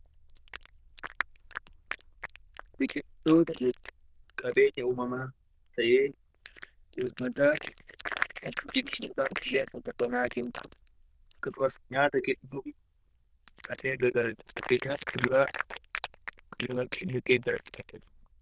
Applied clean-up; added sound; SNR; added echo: neural diffusion model UNIVERSE++.